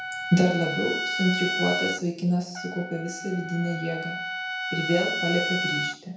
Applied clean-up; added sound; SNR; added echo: none; Trumpet; 4 dB; reverberation time 0.5 s.